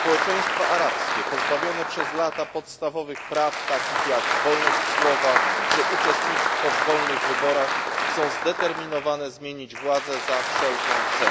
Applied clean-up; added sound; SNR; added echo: none; Applause; -2 dB; none.